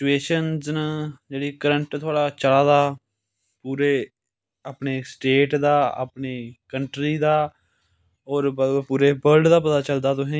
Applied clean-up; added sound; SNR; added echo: none; none; none; none.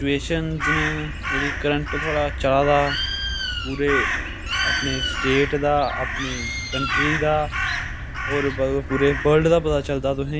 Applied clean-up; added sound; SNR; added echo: none; Crow + Bird; 3 dB; none.